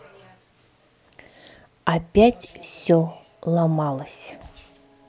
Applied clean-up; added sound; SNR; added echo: none; none; none; none.